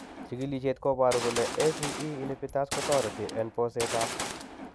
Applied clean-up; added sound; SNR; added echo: none; Gunshot, gunfire; 6 dB; none.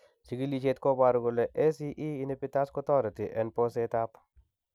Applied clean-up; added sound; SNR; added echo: none; none; none; none.